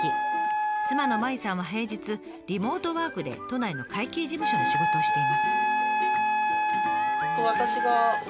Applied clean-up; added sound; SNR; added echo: none; Wind instrument, woodwind instrument; -3 dB; none.